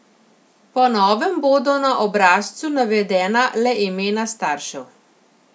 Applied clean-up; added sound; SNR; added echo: none; none; none; none.